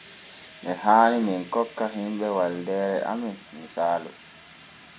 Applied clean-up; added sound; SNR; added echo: none; Fire; 20 dB; none.